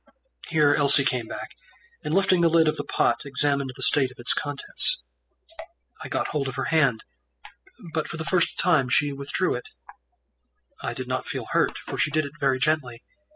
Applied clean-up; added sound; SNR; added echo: classical method spectral subtraction.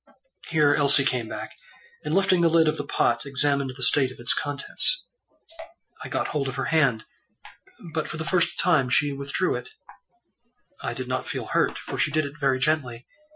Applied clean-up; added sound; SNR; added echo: classical method Wiener filter.